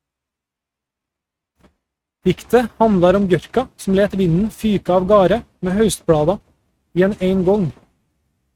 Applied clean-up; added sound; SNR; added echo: neural mask model RNNoise.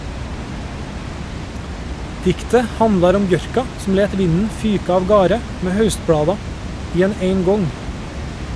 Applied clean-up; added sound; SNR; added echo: none; Water; 8 dB; none.